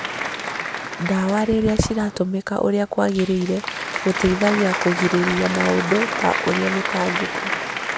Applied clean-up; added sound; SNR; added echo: none; Applause; 5 dB; none.